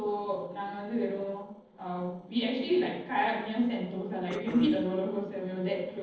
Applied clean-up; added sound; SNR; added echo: neural separator model SepFormer DNS4.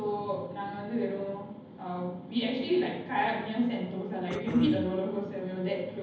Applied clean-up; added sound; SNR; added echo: none; Cough; 10 dB; reverberation time 0.8 s.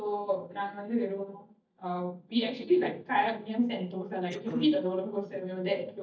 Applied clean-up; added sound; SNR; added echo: neural mask model DeepFilterNet 3.